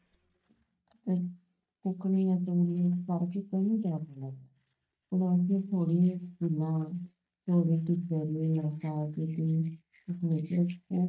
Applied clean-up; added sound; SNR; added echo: neural mask model DeepFilterNet 3.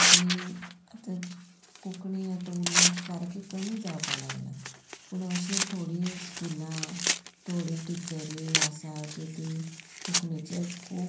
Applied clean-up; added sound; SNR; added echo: none; Tearing; -3 dB; reverberation time 0.6 s.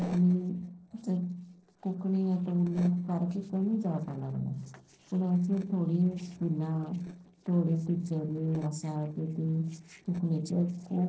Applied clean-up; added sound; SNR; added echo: neural separator model SepFormer DNS4.